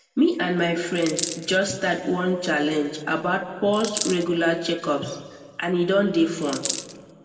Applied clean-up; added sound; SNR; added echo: none; Coin (dropping); 8 dB; reverberation time 1.4 s.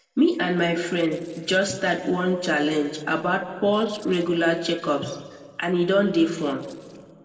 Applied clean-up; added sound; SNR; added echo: neural separator model SepFormer DNS4.